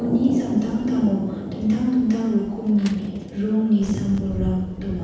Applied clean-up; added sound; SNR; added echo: none; Thunder; 9 dB; reverberation time 1.1 s.